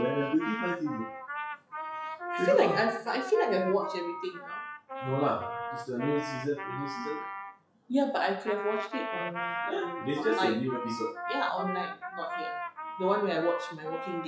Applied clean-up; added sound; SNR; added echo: classical method log-MMSE.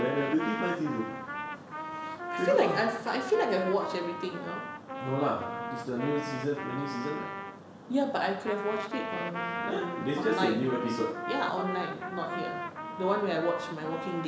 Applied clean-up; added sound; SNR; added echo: none; Trumpet; 6 dB; none.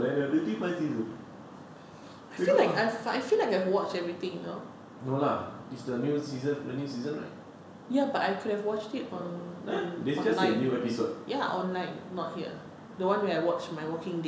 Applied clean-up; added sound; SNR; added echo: none; none; none; none.